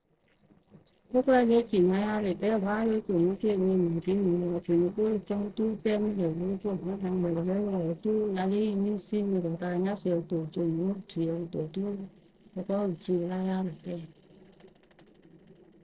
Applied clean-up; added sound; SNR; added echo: neural separator model SepFormer DNS4.